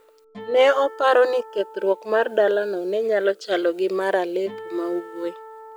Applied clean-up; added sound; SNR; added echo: none; Acoustic guitar; 19 dB; none.